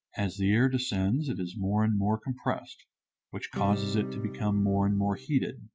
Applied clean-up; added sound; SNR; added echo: none; Acoustic guitar / Strum; 8 dB; none.